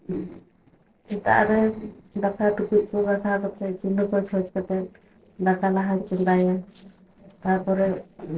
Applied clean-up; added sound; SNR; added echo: neural separator model SepFormer DNS4.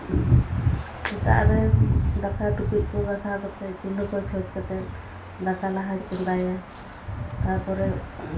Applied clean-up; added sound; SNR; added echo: none; Car passing by / Traffic noise, roadway noise / Engine; 16 dB; reverberation time 0.3 s.